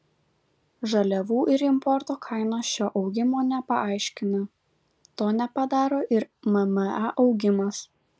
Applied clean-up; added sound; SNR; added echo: none; none; none; none.